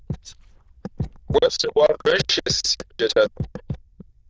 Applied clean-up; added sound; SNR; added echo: neural diffusion model UNIVERSE++.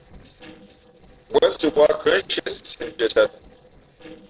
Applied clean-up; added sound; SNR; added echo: neural separator model SepFormer DNS4.